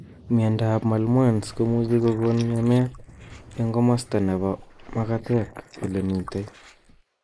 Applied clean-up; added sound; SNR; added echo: neural mask model Resemble Enhance denoiser.